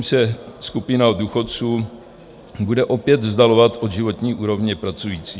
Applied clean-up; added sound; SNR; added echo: none; none; none; none.